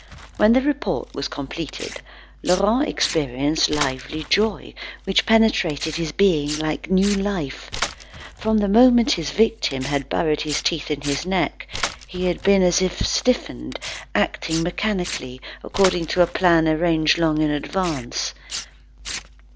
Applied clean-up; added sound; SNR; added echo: none; Tearing; 14 dB; none.